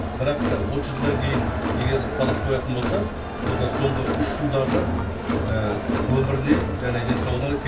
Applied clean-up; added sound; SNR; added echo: none; Crowd; -1 dB; reverberation time 0.1 s.